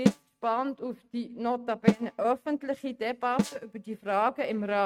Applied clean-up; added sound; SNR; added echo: neural mask model RNNoise.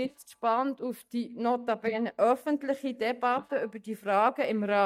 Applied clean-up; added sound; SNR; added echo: neural mask model DeepFilterNet 3.